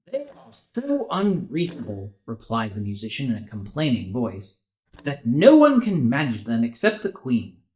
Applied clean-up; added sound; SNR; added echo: neural mask model DeepFilterNet 3.